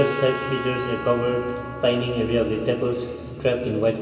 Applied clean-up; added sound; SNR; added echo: none; Trumpet; 12 dB; reverberation time 2.7 s.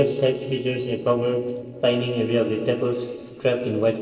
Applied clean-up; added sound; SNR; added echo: neural separator model SepFormer DNS4.